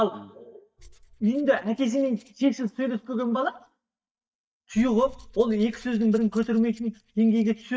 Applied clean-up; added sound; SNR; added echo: neural mask model DeepFilterNet 3.